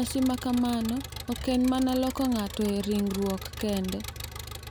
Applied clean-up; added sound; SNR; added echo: none; Engine; 11 dB; none.